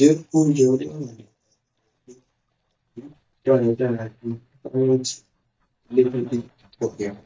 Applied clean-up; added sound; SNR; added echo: neural mask model DeepFilterNet 3.